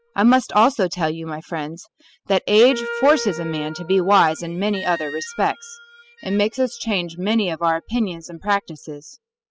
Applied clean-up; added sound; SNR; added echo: classical method spectral subtraction.